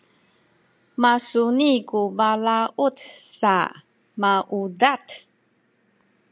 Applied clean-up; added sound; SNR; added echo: none; none; none; none.